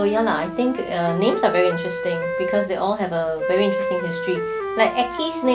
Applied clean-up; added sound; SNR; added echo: none; Wind instrument, woodwind instrument; 5 dB; none.